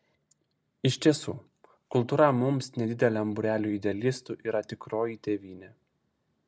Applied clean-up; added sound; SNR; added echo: none; none; none; none.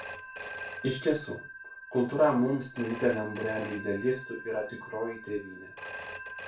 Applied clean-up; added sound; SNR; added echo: none; Telephone; 1 dB; reverberation time 0.2 s.